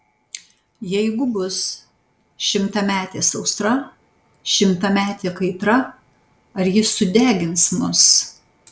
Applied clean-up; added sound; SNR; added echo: none; none; none; none.